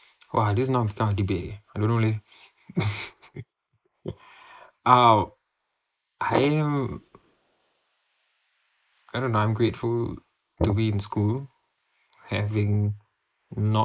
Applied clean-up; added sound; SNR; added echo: neural mask model Resemble Enhance denoiser.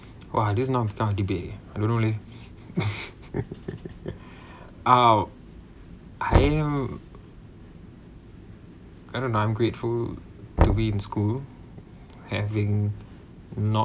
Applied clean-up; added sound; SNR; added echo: none; Knock; 2 dB; none.